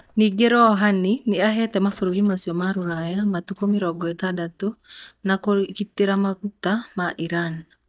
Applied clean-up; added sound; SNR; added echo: neural mask model DeepFilterNet 3.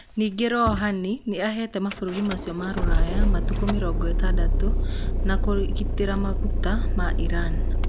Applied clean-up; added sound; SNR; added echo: none; Idling / Engine starting / Door / Car; -5 dB; none.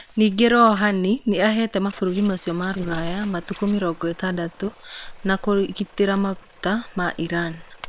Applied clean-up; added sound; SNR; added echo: neural separator model SepFormer WHAM!.